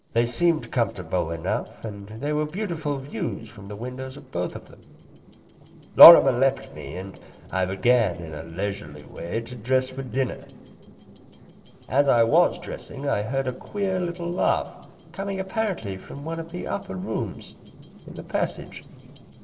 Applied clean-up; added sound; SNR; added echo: neural separator model SepFormer DNS4.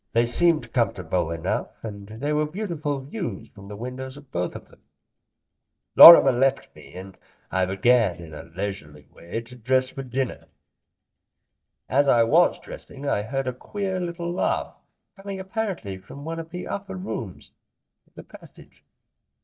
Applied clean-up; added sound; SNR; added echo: neural mask model DeepFilterNet 3.